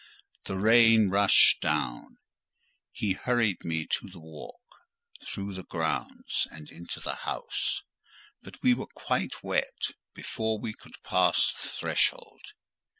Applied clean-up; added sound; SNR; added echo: none; none; none; none.